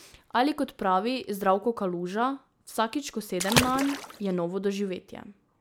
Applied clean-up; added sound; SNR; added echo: none; Water / Splash, splatter; 3 dB; none.